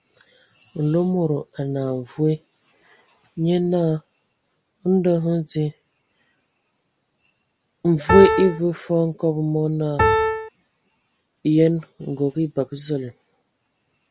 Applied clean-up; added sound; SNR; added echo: none; Piano; -4 dB; none.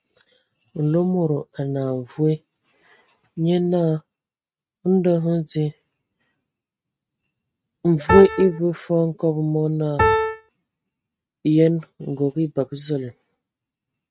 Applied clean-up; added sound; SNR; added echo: neural mask model RNNoise.